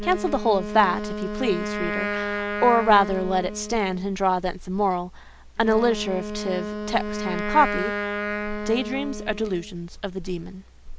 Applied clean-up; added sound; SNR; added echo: none; Wind instrument, woodwind instrument; 6 dB; none.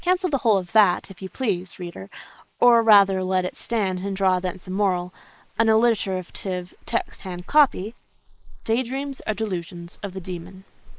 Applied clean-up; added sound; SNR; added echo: neural mask model Resemble Enhance denoiser.